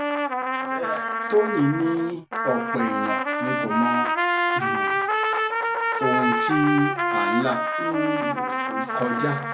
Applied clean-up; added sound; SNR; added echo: none; Trumpet; -2 dB; none.